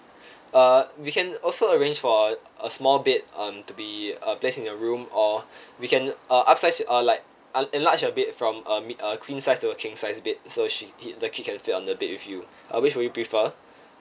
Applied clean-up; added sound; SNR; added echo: none; none; none; none.